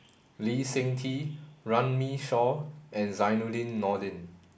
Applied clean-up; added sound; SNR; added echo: none; none; none; none.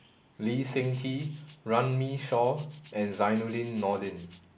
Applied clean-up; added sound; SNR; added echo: none; Rattle (instrument); 12 dB; none.